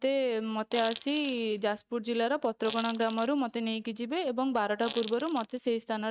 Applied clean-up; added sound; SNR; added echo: neural mask model RNNoise.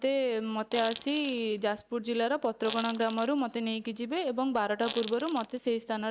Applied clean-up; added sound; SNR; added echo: none; Fart; 12 dB; none.